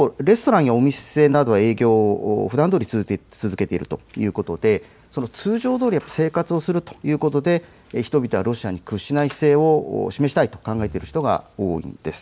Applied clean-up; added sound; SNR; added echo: none; none; none; none.